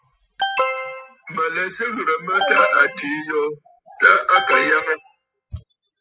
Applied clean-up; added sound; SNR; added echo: classical method spectral subtraction.